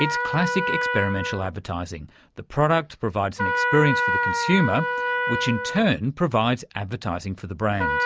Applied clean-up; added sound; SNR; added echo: none; Trumpet; 3 dB; none.